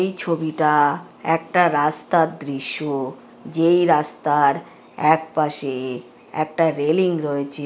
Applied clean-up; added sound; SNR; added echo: none; none; none; none.